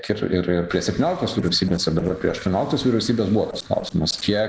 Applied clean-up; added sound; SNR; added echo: neural separator model SepFormer DNS4.